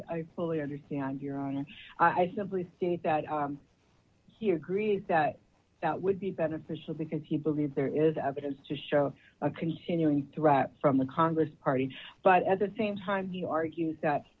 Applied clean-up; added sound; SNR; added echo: none; none; none; none.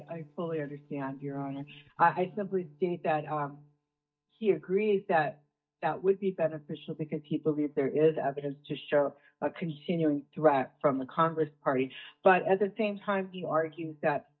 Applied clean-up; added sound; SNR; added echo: neural mask model DeepFilterNet 3.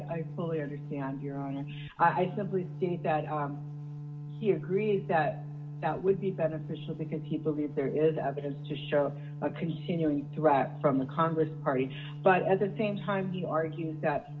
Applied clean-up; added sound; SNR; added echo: none; Organ; 9 dB; reverberation time 0.6 s.